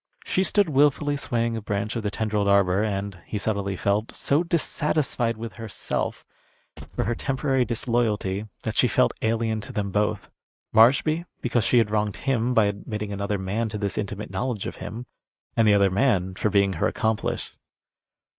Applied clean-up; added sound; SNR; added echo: neural mask model RNNoise.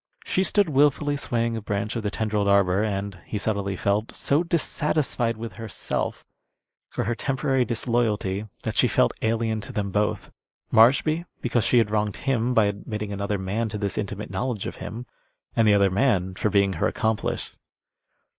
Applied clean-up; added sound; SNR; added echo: neural mask model Resemble Enhance denoiser.